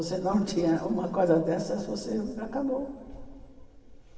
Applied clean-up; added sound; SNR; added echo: none; none; none; reverberation time 2.2 s.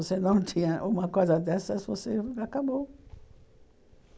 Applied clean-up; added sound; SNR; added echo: none; none; none; none.